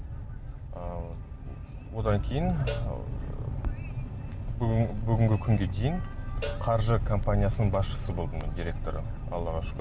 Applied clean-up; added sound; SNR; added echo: none; Cowbell + Crackle; 17 dB; none.